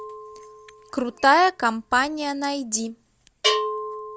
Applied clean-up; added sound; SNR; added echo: none; Bell; 7 dB; none.